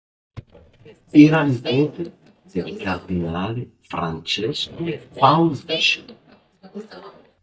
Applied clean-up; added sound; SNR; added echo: neural mask model DeepFilterNet 3.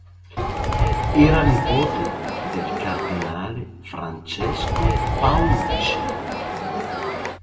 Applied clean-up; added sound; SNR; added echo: none; Crowd; -3 dB; reverberation time 1.2 s.